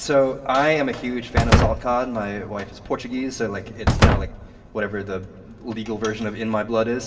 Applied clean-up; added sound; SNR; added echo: none; Slam; -2 dB; reverberation time 2.0 s.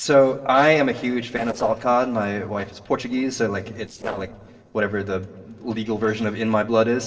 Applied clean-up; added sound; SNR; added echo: neural separator model SepFormer DNS4.